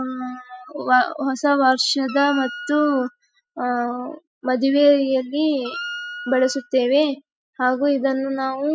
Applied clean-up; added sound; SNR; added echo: classical method spectral subtraction.